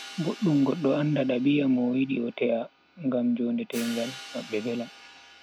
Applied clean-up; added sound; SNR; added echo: none; Hi-hat; 19 dB; none.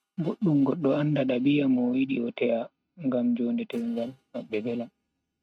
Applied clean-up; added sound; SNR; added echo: neural mask model RNNoise.